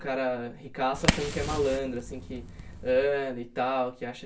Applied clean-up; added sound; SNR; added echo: none; Fire; 3 dB; reverberation time 0.2 s.